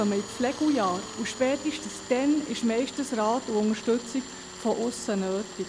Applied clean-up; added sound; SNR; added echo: none; Tools; 13 dB; none.